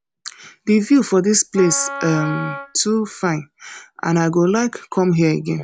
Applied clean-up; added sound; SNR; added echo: none; Wind instrument, woodwind instrument; 12 dB; none.